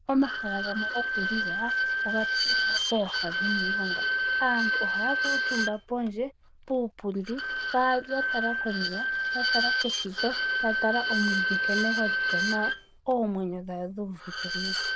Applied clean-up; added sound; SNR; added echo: neural diffusion model UNIVERSE++.